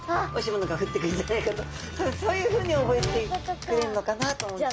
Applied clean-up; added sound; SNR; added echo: none; Computer keyboard; 14 dB; none.